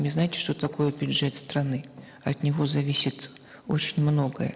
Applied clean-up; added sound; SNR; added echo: neural mask model Resemble Enhance denoiser.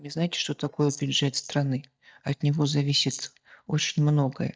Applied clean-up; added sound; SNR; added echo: neural mask model DeepFilterNet 3.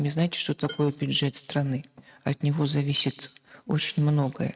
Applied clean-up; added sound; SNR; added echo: neural mask model RNNoise.